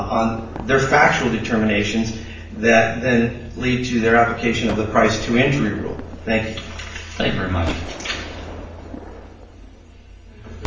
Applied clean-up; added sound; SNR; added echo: none; Gunshot, gunfire; 16 dB; reverberation time 0.8 s.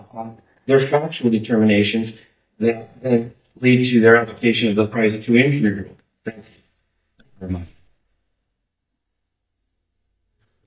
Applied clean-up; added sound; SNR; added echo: neural mask model DeepFilterNet 3.